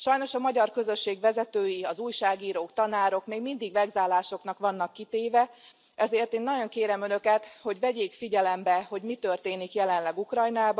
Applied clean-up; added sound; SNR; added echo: none; none; none; none.